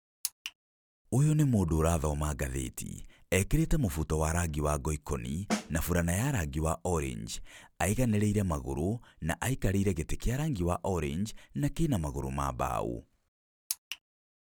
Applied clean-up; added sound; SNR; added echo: none; Snare drum; 8 dB; none.